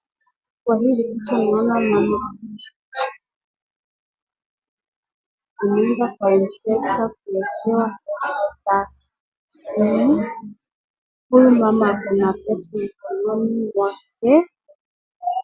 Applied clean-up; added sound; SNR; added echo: none; none; none; none.